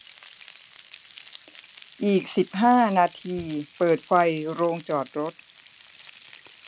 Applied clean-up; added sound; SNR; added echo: none; Frying (food); 20 dB; none.